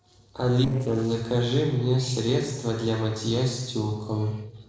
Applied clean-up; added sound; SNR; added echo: neural separator model SepFormer DNS4.